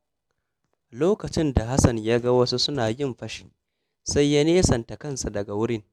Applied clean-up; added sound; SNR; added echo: none; none; none; none.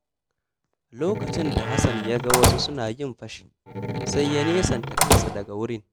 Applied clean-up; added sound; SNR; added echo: none; Slam; -2 dB; none.